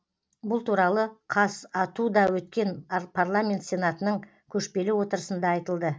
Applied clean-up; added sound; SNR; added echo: none; none; none; none.